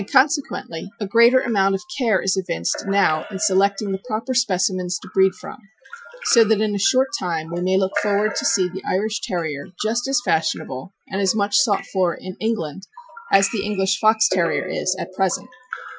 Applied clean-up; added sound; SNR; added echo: classical method Wiener filter.